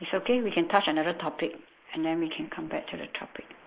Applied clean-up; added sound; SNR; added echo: neural mask model Resemble Enhance denoiser.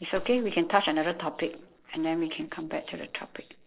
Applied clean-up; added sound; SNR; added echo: neural separator model SepFormer DNS4.